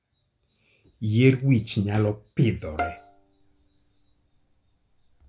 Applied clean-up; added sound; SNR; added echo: none; Bowed string instrument; 13 dB; none.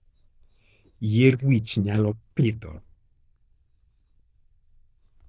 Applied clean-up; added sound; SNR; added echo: neural diffusion model UNIVERSE++.